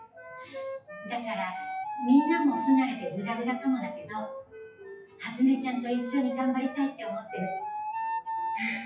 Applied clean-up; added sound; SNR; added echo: classical method WPE with log-MMSE.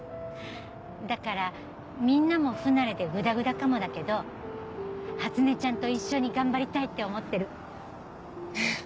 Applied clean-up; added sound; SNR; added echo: none; none; none; none.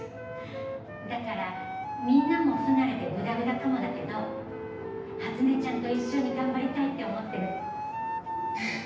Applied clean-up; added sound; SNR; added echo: none; Wind instrument, woodwind instrument; 8 dB; reverberation time 0.9 s.